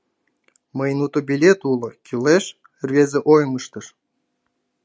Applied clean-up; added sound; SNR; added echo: none; none; none; none.